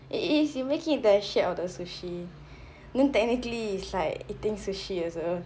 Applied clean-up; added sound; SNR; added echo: none; none; none; none.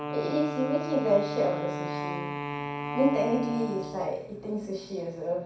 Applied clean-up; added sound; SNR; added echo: none; Wind instrument, woodwind instrument; 6 dB; reverberation time 0.6 s.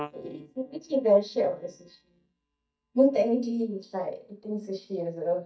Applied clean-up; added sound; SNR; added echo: neural mask model DeepFilterNet 3.